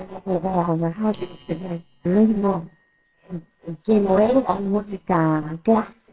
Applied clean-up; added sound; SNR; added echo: neural separator model SepFormer WHAMR!.